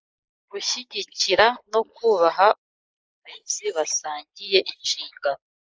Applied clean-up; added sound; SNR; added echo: neural mask model Resemble Enhance denoiser.